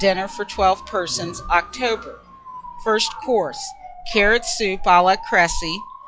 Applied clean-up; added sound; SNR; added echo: classical method log-MMSE.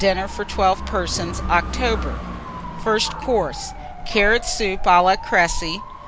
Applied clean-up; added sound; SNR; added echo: none; Motorcycle / Dog; 8 dB; none.